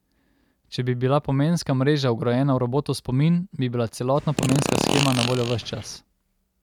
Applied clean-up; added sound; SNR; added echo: none; Fart; 3 dB; none.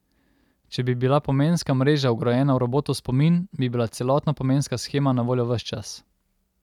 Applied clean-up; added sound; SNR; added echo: none; none; none; none.